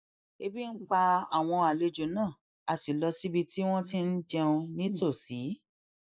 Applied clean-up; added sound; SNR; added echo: neural mask model Resemble Enhance denoiser.